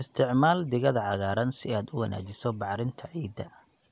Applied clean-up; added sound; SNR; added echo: none; none; none; none.